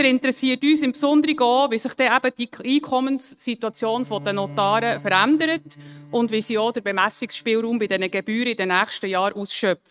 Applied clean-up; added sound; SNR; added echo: neural mask model RNNoise.